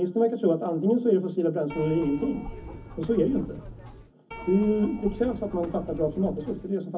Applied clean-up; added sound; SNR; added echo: none; Keyboard (musical); 14 dB; reverberation time 0.3 s.